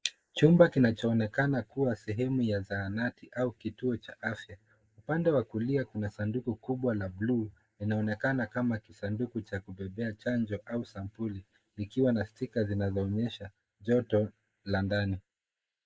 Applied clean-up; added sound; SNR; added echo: neural mask model Resemble Enhance denoiser.